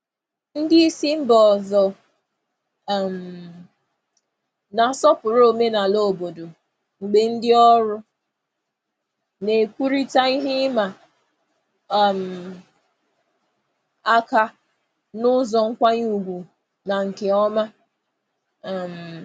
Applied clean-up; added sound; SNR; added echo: none; none; none; none.